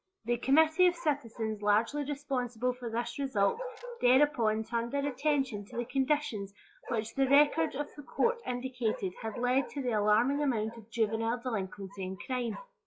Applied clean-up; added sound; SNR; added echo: classical method log-MMSE.